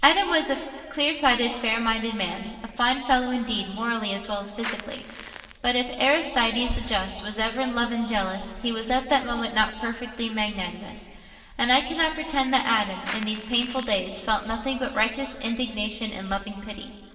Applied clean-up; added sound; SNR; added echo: none; Crackle; 11 dB; reverberation time 2.0 s.